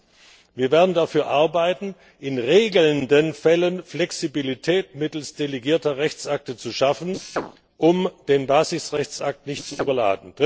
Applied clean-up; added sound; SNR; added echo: neural separator model SepFormer DNS4.